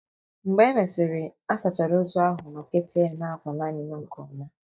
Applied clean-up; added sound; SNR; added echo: neural mask model DeepFilterNet 3.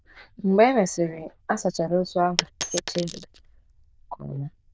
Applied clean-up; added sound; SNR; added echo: neural diffusion model UNIVERSE++.